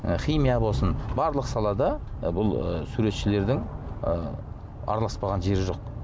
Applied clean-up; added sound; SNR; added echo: none; Fireworks; 19 dB; none.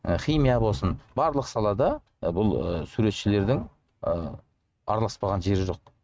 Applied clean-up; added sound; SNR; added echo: neural mask model RNNoise.